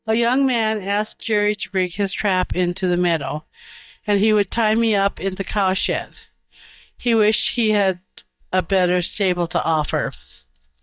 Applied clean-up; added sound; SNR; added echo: neural mask model DeepFilterNet 3.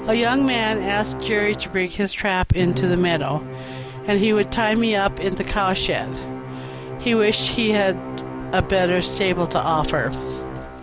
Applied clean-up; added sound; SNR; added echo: none; Musical instrument; 9 dB; none.